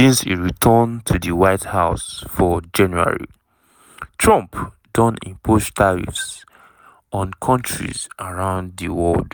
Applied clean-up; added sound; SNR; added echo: none; none; none; none.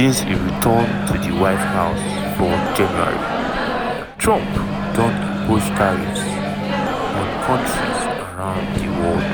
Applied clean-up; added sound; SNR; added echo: none; Microwave oven; 0 dB; none.